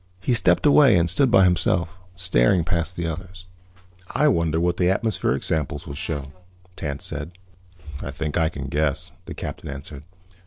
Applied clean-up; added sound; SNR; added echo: neural separator model SepFormer DNS4.